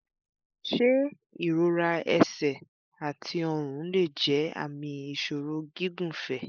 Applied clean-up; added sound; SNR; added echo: neural mask model Resemble Enhance denoiser.